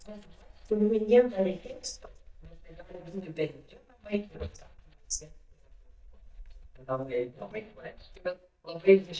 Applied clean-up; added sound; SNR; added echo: neural mask model DeepFilterNet 3.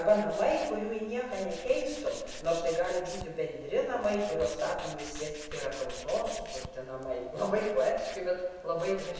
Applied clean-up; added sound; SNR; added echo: none; Tools; 14 dB; reverberation time 1.0 s.